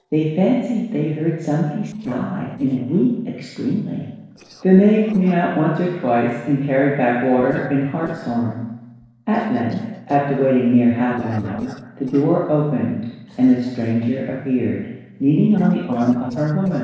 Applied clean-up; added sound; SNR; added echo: neural separator model SepFormer DNS4.